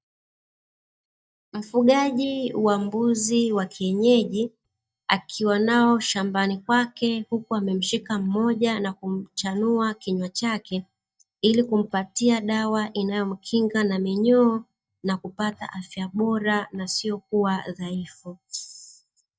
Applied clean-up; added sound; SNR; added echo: neural mask model DeepFilterNet 3.